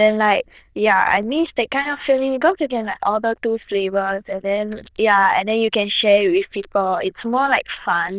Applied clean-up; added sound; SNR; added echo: neural diffusion model UNIVERSE++.